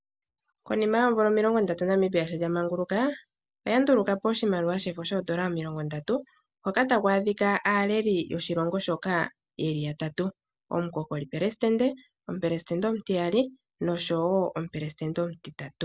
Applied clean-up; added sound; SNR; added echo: none; none; none; none.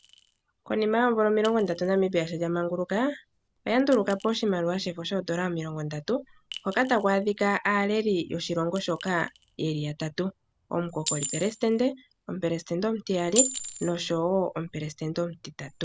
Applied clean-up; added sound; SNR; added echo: none; Chink, clink; 12 dB; none.